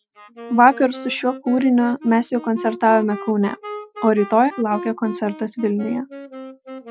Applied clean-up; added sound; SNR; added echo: classical method Wiener filter.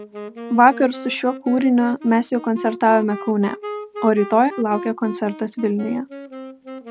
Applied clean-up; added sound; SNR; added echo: none; Wind instrument, woodwind instrument; 14 dB; none.